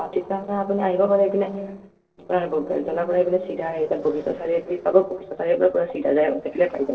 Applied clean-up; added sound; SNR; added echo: neural separator model SepFormer DNS4.